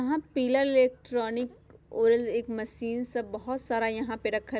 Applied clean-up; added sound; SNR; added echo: none; none; none; none.